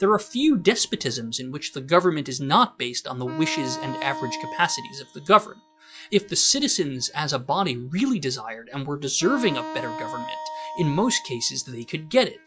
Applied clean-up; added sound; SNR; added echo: classical method log-MMSE.